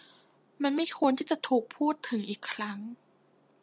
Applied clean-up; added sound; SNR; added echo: none; none; none; none.